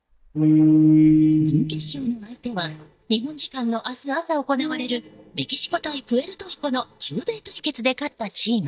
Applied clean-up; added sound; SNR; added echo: neural mask model DeepFilterNet 3.